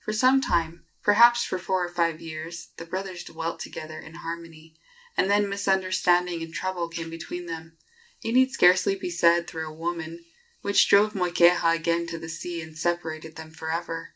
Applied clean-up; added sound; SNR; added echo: none; none; none; none.